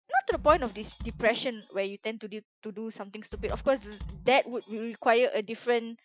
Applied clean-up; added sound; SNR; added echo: classical method Wiener filter.